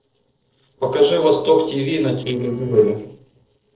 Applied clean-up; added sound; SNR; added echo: neural separator model SepFormer DNS4.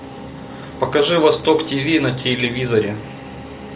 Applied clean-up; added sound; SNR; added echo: none; none; none; none.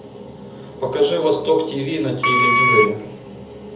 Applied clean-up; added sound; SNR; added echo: none; Wind instrument, woodwind instrument; -3 dB; reverberation time 0.7 s.